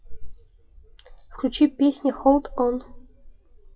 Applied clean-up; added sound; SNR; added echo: classical method WPE with log-MMSE.